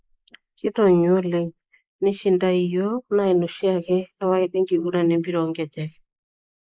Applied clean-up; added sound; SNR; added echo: neural mask model Resemble Enhance denoiser.